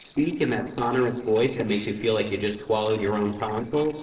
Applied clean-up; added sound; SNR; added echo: neural separator model SepFormer DNS4.